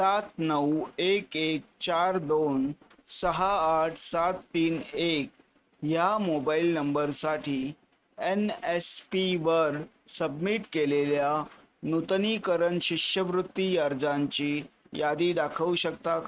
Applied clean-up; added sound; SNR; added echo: neural mask model RNNoise.